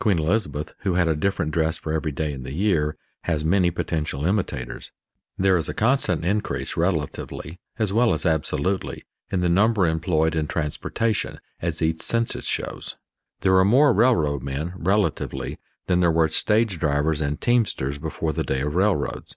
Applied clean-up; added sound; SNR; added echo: none; none; none; none.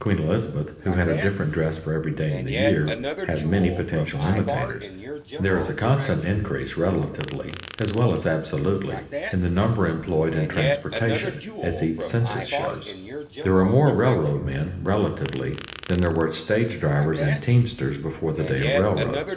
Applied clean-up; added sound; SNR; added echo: none; Fart; 9 dB; reverberation time 1.0 s.